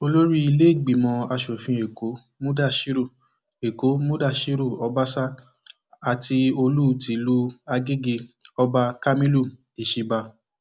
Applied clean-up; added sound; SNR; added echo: none; none; none; none.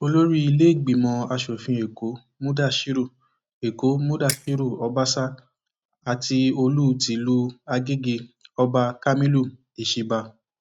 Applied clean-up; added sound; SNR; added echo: neural mask model RNNoise.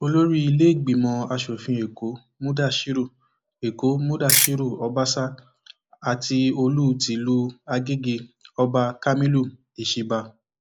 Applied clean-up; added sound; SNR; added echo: neural mask model Resemble Enhance denoiser.